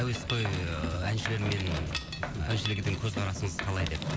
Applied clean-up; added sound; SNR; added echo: none; Mechanisms; 4 dB; none.